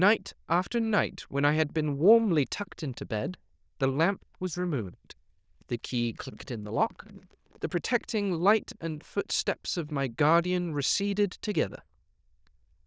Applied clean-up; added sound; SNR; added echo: neural diffusion model UNIVERSE++.